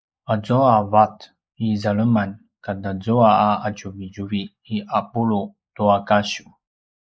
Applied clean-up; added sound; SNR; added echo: neural mask model Resemble Enhance denoiser.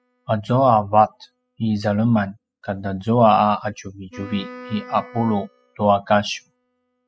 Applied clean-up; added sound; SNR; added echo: classical method spectral subtraction.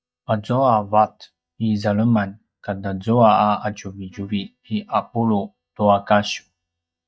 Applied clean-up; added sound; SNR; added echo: neural mask model DeepFilterNet 3.